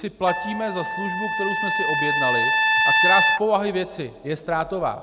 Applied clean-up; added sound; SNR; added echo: none; Trumpet; -4 dB; none.